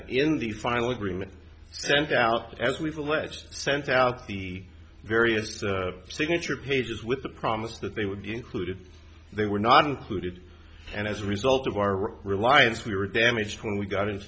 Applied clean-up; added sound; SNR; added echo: none; none; none; none.